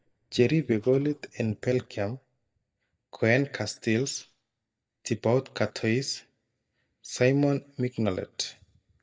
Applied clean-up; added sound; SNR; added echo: neural mask model DeepFilterNet 3.